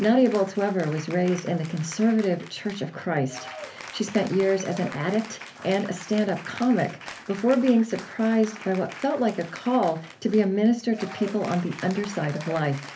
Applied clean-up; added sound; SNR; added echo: none; Applause / Cheering; 16 dB; reverberation time 0.3 s.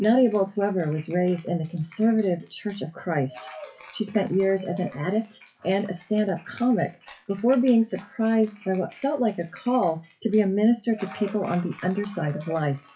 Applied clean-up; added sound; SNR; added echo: classical method WPE with log-MMSE.